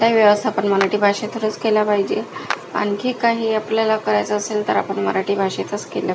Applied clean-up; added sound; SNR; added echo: none; Clapping; 15 dB; none.